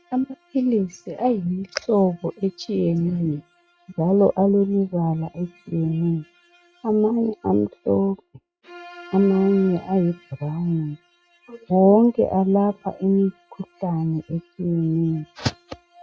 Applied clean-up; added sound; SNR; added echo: classical method log-MMSE.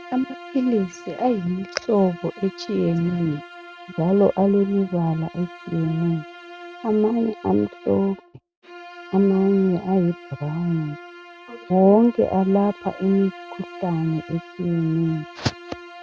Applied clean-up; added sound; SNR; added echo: none; Bowed string instrument; 18 dB; none.